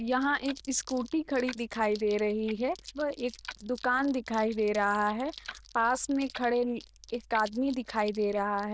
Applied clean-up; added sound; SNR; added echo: neural diffusion model UNIVERSE++.